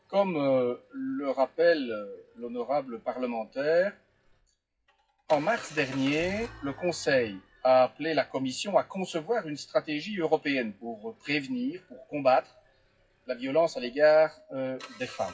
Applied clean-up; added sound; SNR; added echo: classical method WPE with log-MMSE.